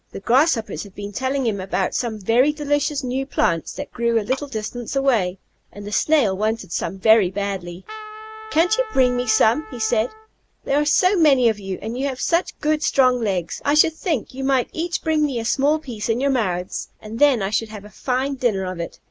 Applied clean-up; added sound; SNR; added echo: none; Tap / Glass + Trumpet; 16 dB; none.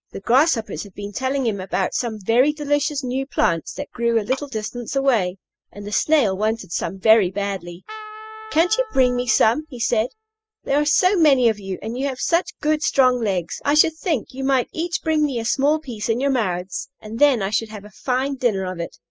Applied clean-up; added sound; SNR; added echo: classical method spectral subtraction.